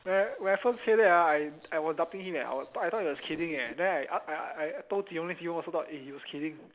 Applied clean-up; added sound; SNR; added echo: none; none; none; none.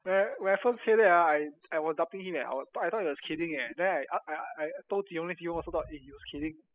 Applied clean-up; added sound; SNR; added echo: classical method spectral subtraction.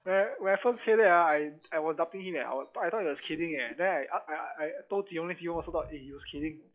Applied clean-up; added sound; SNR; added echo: classical method log-MMSE.